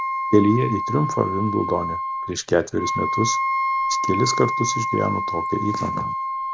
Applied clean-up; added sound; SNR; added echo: none; Wind instrument, woodwind instrument; 1 dB; none.